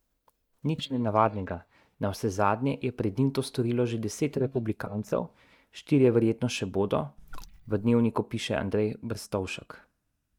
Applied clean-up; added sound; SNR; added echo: neural mask model DeepFilterNet 3.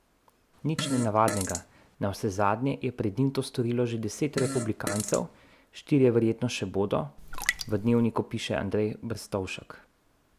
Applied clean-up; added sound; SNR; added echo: none; Fart + Raindrop; 7 dB; none.